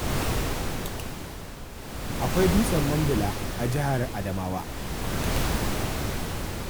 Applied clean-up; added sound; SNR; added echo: none; Waves, surf; -2 dB; none.